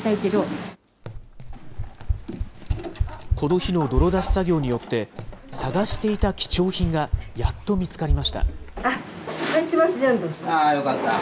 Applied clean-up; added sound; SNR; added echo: none; Run; 3 dB; none.